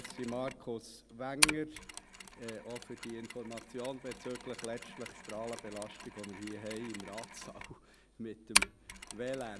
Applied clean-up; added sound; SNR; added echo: none; Mechanisms; -4 dB; none.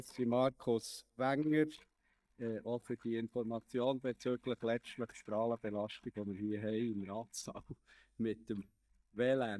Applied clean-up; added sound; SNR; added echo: neural mask model DeepFilterNet 3.